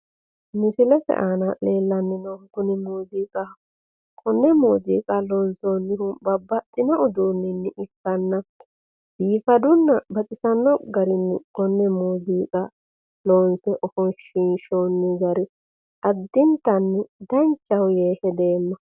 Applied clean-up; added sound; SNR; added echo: none; none; none; none.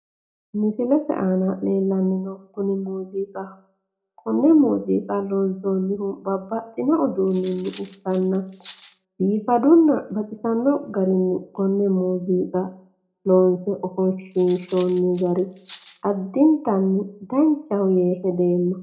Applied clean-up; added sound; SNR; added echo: none; Cutlery, silverware; 14 dB; reverberation time 0.4 s.